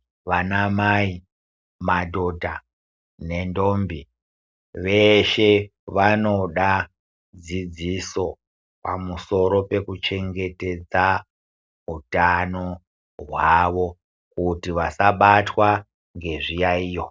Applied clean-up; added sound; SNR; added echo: none; none; none; none.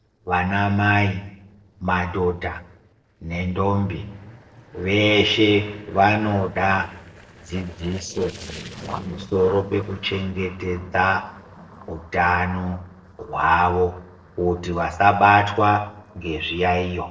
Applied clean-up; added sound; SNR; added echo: neural separator model SepFormer DNS4.